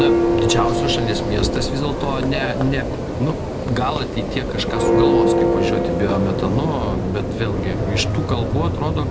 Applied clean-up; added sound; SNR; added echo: none; Church bell; -4 dB; none.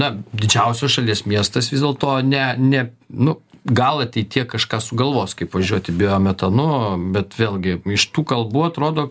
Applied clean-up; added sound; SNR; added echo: none; none; none; none.